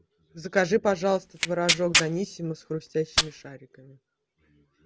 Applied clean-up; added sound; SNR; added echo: none; Tearing; 0 dB; none.